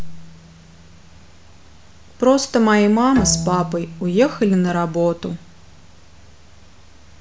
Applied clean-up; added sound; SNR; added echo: none; Bowed string instrument; 13 dB; none.